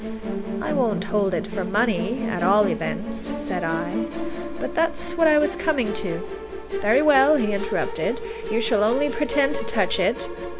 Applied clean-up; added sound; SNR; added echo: none; Musical instrument; 6 dB; none.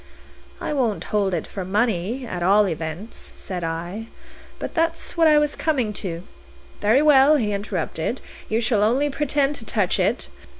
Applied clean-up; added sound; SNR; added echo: none; none; none; none.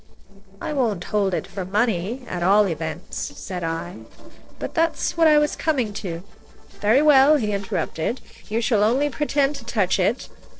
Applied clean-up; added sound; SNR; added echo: neural separator model SepFormer DNS4.